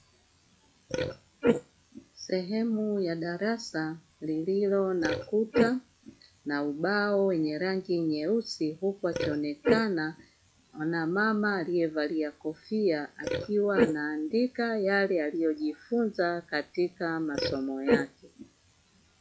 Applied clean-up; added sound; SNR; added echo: classical method log-MMSE.